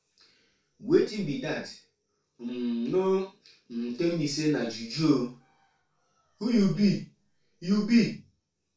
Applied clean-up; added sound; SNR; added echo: none; none; none; reverberation time 0.3 s.